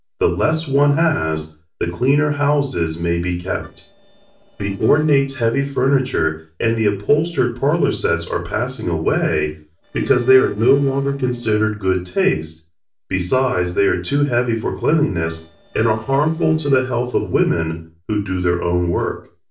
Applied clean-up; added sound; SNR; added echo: neural separator model SepFormer DNS4.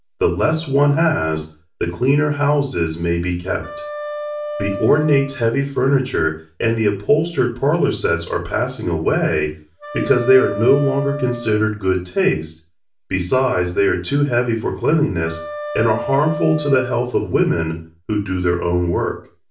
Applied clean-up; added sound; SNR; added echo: none; Wind instrument, woodwind instrument; 11 dB; reverberation time 0.4 s.